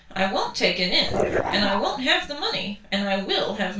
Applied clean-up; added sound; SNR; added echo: none; Dog; 2 dB; reverberation time 0.3 s.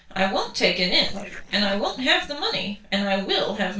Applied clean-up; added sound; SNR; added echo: neural separator model SepFormer DNS4.